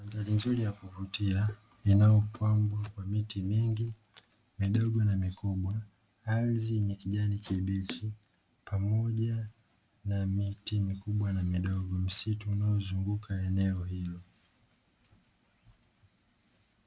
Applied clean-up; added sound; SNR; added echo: none; none; none; none.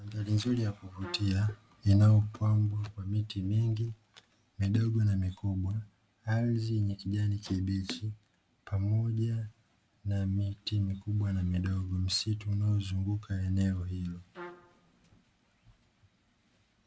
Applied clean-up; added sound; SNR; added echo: none; Trumpet; 18 dB; none.